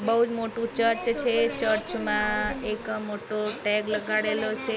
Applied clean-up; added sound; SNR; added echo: none; Insect; 19 dB; none.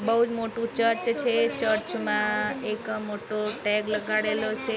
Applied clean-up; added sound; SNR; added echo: none; none; none; none.